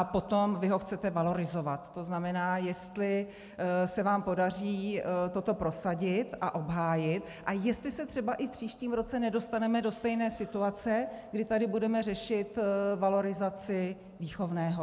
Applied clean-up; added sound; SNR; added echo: none; none; none; none.